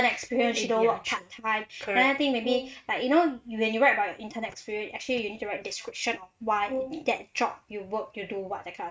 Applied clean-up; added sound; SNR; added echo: neural mask model RNNoise.